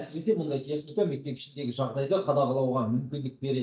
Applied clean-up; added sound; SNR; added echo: neural mask model DeepFilterNet 3.